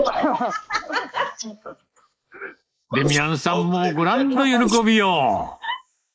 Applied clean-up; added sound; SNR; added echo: neural mask model Resemble Enhance denoiser.